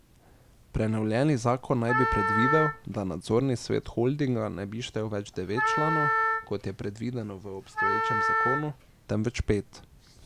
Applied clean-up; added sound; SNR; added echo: none; Wind instrument, woodwind instrument; -1 dB; none.